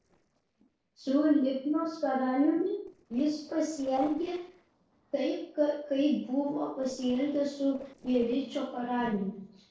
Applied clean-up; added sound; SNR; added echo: neural separator model SepFormer DNS4.